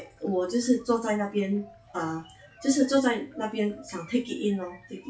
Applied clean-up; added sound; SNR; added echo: classical method log-MMSE.